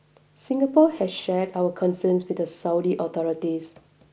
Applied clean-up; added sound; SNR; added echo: none; none; none; none.